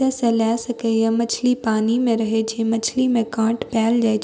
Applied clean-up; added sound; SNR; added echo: none; none; none; none.